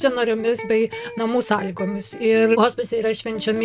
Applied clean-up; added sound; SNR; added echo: none; Electric guitar; 17 dB; none.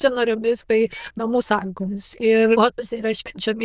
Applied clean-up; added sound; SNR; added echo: neural diffusion model UNIVERSE++.